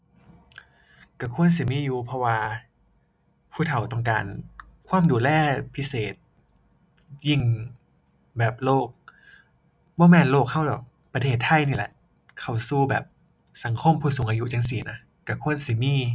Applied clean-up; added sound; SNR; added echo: none; none; none; none.